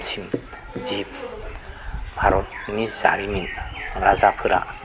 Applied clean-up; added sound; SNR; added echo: none; Bird; 11 dB; none.